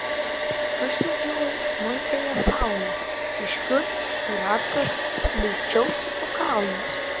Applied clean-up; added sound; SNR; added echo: none; Domestic sounds, home sounds + Whoosh, swoosh, swish; -2 dB; none.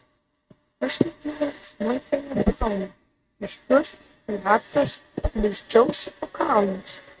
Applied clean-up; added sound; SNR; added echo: neural mask model RNNoise.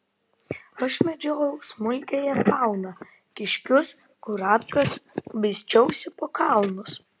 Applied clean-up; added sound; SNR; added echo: none; none; none; none.